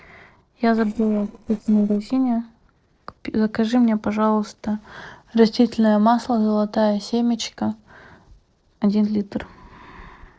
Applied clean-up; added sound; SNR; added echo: neural separator model SepFormer DNS4.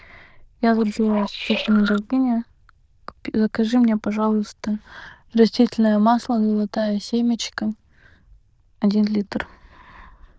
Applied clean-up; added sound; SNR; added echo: neural diffusion model UNIVERSE++.